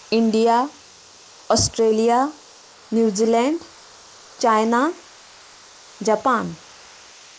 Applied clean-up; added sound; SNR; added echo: neural mask model Resemble Enhance denoiser.